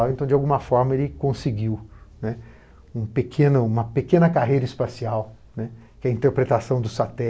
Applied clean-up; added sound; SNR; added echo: none; none; none; none.